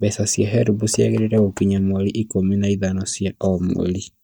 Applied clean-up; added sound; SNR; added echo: neural mask model DeepFilterNet 3.